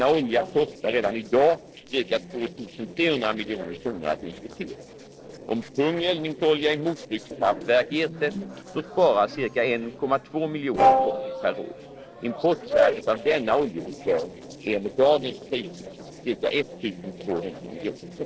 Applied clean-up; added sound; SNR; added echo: neural separator model SepFormer DNS4.